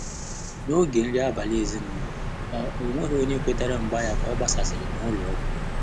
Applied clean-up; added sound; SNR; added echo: none; Bird vocalization, bird call, bird song; 1 dB; none.